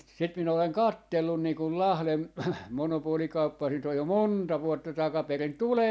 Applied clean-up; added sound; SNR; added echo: none; none; none; none.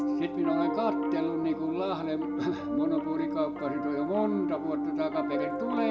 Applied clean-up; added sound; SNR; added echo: none; Piano; 0 dB; reverberation time 1.0 s.